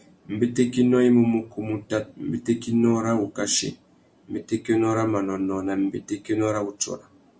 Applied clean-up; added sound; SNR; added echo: none; none; none; none.